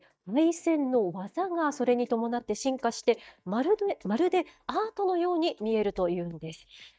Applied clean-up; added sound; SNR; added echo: neural mask model DeepFilterNet 3.